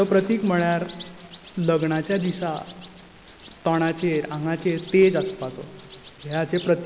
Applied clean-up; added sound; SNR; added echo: none; Bird vocalization, bird call, bird song; 15 dB; none.